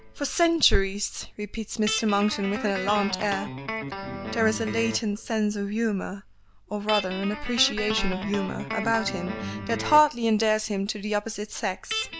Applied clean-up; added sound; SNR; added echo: none; Guitar; 9 dB; none.